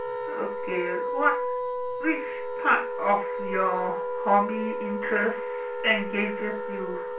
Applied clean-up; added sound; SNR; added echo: none; Wind instrument, woodwind instrument; 3 dB; reverberation time 0.3 s.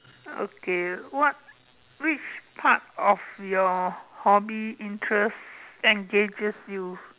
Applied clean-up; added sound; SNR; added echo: none; none; none; none.